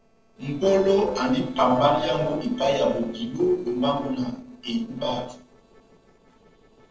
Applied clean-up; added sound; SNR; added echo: neural separator model SepFormer DNS4.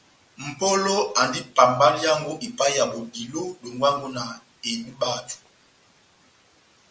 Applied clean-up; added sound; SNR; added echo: none; none; none; none.